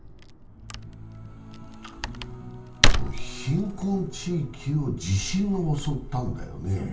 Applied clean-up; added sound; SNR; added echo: none; Tearing / Wood; -2 dB; reverberation time 0.3 s.